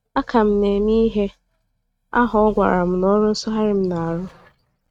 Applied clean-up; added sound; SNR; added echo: neural mask model RNNoise.